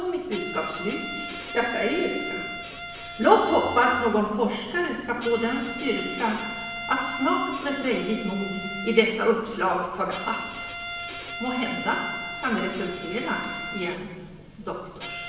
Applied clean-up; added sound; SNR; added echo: none; Bowed string instrument; 9 dB; reverberation time 1.0 s.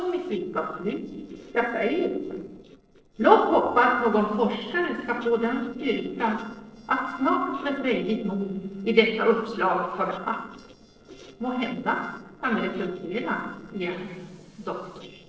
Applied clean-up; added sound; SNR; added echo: neural separator model SepFormer DNS4.